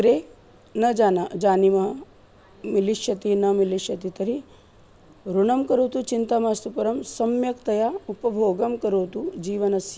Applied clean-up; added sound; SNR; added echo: none; none; none; none.